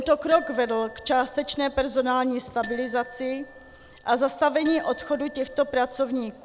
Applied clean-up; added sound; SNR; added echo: none; Marimba, xylophone; 17 dB; none.